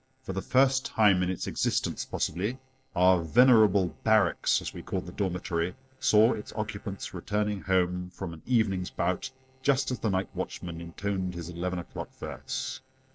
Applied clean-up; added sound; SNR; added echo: neural separator model SepFormer DNS4.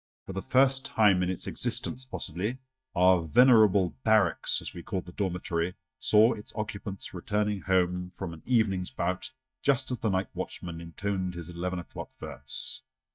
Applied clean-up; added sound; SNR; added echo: neural mask model DeepFilterNet 3.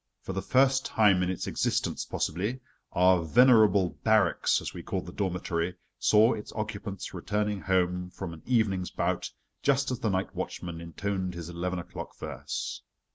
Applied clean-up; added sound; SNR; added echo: none; none; none; none.